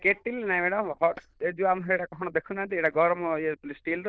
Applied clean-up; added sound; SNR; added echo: neural diffusion model UNIVERSE++.